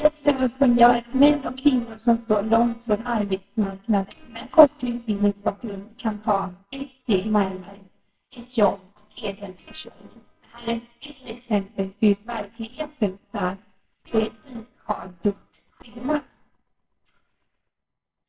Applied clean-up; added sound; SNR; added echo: neural separator model SepFormer WHAMR!.